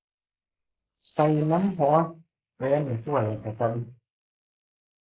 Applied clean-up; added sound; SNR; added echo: neural mask model Resemble Enhance denoiser.